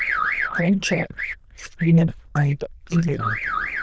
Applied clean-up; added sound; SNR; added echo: neural diffusion model UNIVERSE++.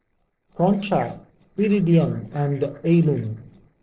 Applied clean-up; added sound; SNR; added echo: neural separator model SepFormer DNS4.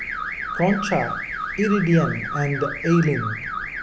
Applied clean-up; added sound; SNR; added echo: none; Alarm / Car; 6 dB; none.